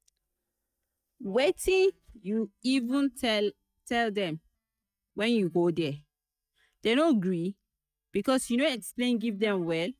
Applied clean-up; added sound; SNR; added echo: neural mask model DeepFilterNet 3.